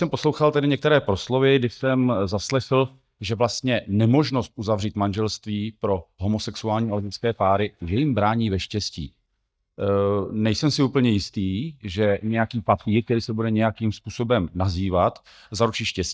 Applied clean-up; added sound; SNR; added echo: neural mask model DeepFilterNet 3.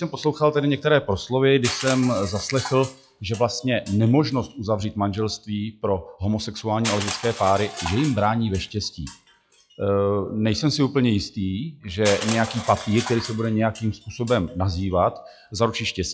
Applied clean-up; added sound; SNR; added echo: classical method log-MMSE.